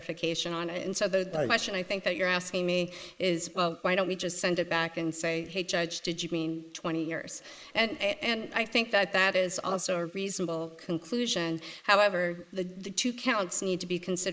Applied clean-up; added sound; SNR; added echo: neural mask model Resemble Enhance denoiser.